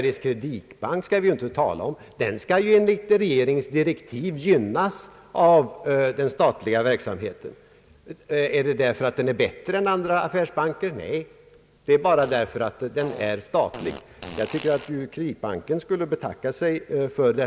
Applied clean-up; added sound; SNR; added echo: none; Fart; 17 dB; none.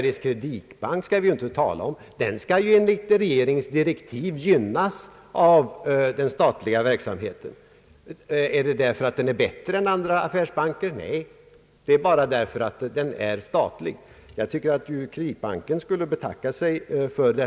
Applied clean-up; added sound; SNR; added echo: none; none; none; none.